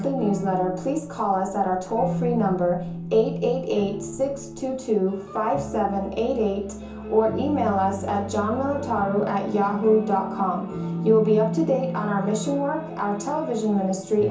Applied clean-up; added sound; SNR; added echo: none; none; none; reverberation time 0.6 s.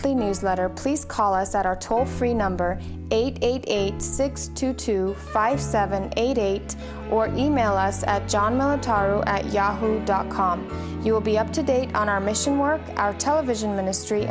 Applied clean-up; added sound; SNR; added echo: none; none; none; none.